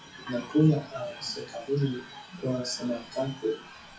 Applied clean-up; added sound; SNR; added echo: classical method WPE with log-MMSE.